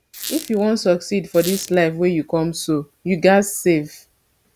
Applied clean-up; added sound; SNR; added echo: none; Squeak; 14 dB; none.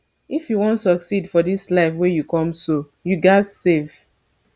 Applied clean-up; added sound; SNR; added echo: none; none; none; none.